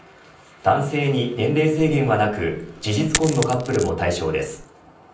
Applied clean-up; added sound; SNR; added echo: none; Coin (dropping); 11 dB; reverberation time 0.6 s.